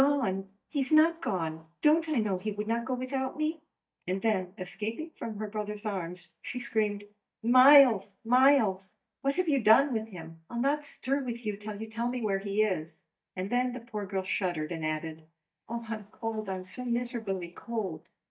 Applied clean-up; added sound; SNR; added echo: neural mask model DeepFilterNet 3.